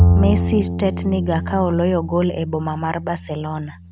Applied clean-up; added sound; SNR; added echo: none; Bowed string instrument; 0 dB; none.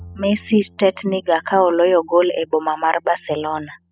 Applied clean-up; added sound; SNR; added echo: classical method spectral subtraction.